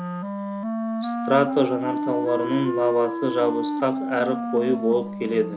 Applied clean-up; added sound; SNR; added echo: none; Wind instrument, woodwind instrument; 3 dB; none.